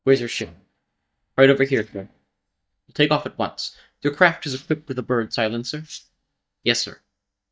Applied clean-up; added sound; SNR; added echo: neural mask model DeepFilterNet 3.